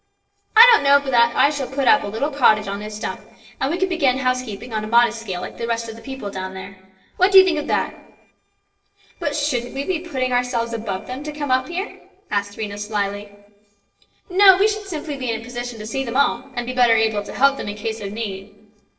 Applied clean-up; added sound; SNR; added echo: neural separator model SepFormer DNS4.